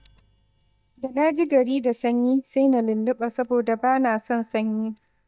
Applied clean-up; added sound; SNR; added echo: neural mask model DeepFilterNet 3.